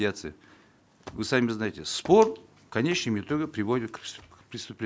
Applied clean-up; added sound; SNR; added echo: none; none; none; none.